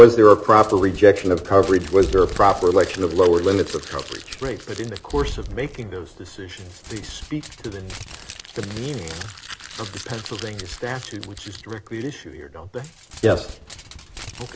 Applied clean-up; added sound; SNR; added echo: none; Crumpling, crinkling + Boom; 16 dB; none.